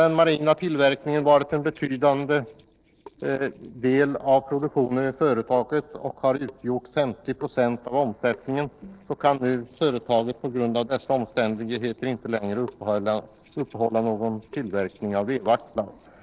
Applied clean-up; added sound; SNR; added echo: neural separator model SepFormer DNS4.